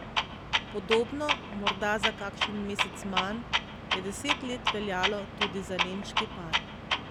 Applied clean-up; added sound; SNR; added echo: none; Clock; -2 dB; none.